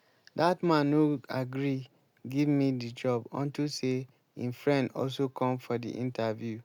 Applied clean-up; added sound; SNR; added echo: none; none; none; none.